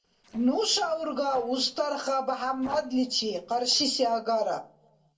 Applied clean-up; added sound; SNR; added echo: neural separator model SepFormer DNS4.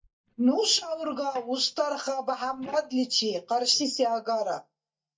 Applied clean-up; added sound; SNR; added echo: neural mask model DeepFilterNet 3.